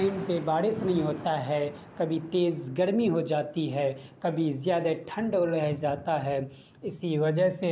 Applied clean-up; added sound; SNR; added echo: none; Thunder / Rain; 17 dB; none.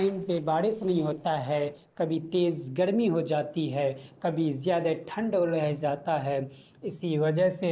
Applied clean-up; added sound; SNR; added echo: neural separator model SepFormer DNS4.